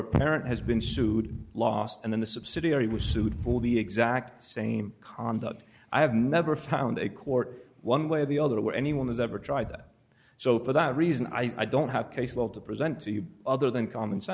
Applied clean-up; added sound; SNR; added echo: none; none; none; none.